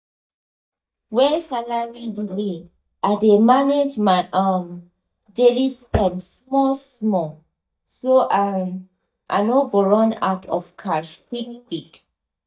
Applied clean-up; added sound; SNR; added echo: neural mask model DeepFilterNet 3.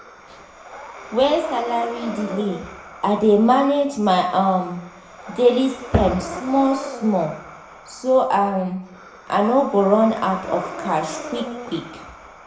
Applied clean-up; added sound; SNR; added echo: none; Breathing; 14 dB; reverberation time 0.7 s.